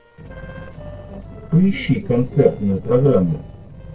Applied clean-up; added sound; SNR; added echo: neural separator model SepFormer DNS4.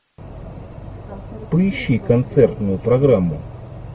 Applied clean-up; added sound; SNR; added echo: none; none; none; none.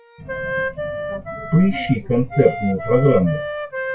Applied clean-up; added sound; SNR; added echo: classical method WPE with log-MMSE.